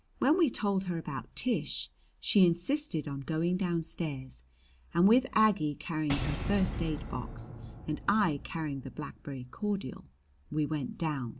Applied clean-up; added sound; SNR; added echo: none; Shatter / Boom; 8 dB; none.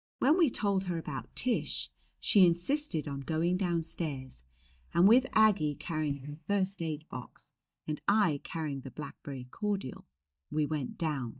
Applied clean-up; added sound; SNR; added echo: neural mask model DeepFilterNet 3.